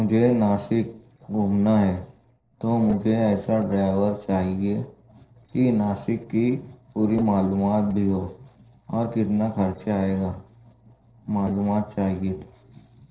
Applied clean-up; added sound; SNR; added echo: neural separator model SepFormer DNS4.